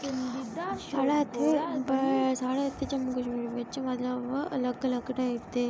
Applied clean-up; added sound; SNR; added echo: none; none; none; none.